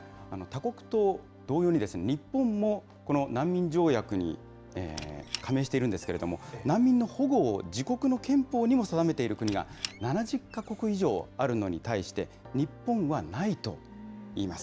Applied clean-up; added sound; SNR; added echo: none; Squeak; 18 dB; none.